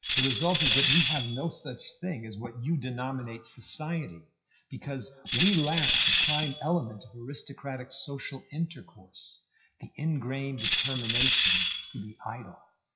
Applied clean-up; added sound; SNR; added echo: classical method WPE with log-MMSE.